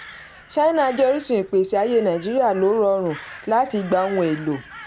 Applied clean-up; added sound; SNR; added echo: none; Crow; 20 dB; none.